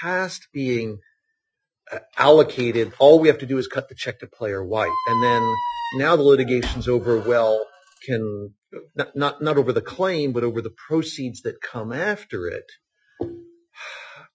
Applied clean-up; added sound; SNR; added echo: classical method Wiener filter.